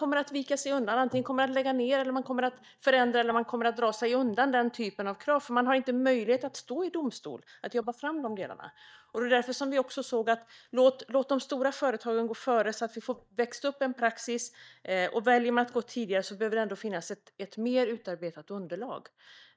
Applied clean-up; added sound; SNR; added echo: neural mask model DeepFilterNet 3.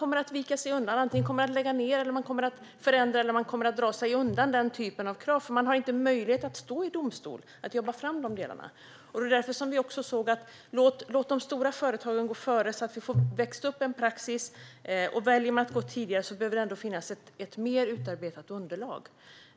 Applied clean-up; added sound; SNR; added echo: none; none; none; none.